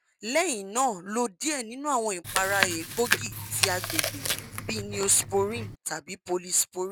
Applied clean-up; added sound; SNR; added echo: none; Chewing, mastication; 2 dB; none.